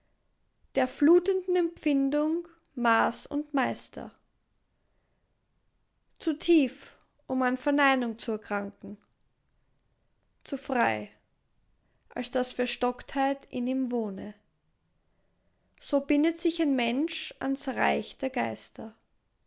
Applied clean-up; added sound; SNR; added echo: none; none; none; none.